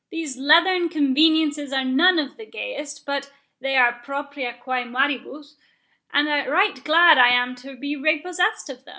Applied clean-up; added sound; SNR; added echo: none; none; none; none.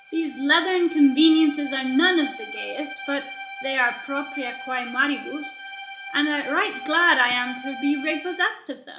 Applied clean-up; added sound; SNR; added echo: none; Bowed string instrument; 13 dB; reverberation time 0.4 s.